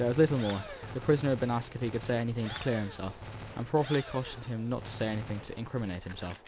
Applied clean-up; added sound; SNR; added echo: none; Gunshot, gunfire + Engine / Drill; 12 dB; none.